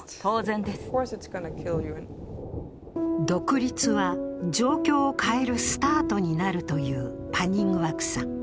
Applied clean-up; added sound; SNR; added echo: none; Thunder; 13 dB; none.